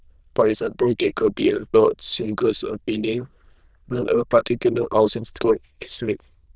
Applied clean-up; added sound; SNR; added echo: neural diffusion model UNIVERSE++.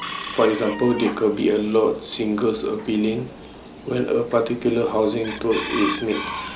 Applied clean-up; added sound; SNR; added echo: none; Chicken, rooster; 12 dB; none.